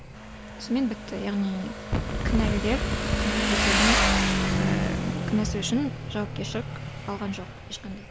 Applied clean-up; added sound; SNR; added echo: none; Wind + Motorcycle; -3 dB; none.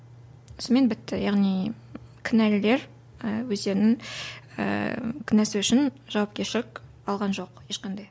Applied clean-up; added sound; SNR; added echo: none; none; none; none.